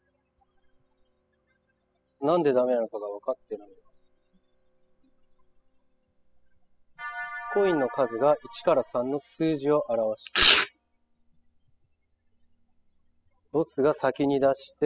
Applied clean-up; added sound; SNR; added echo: classical method spectral subtraction.